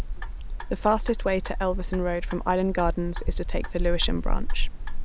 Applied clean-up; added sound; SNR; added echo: none; Clock; -2 dB; none.